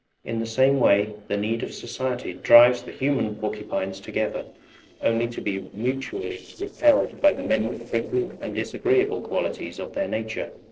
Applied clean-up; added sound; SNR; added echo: neural separator model SepFormer DNS4.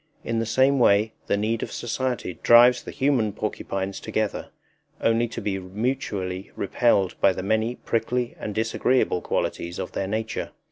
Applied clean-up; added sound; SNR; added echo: none; none; none; none.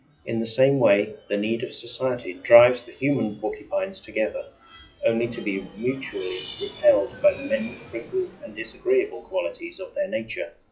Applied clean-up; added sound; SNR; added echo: classical method WPE with log-MMSE.